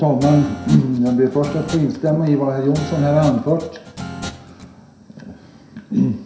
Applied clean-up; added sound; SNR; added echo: none; Guitar; 14 dB; reverberation time 0.7 s.